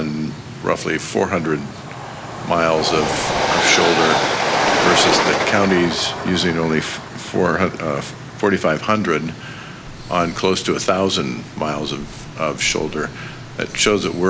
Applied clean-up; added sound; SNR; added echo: none; Train; 4 dB; none.